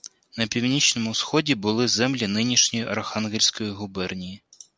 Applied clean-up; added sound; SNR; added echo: none; none; none; none.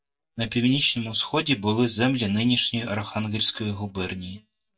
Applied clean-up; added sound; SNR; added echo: neural mask model DeepFilterNet 3.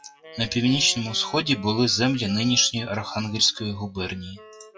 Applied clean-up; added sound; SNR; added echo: classical method WPE with log-MMSE.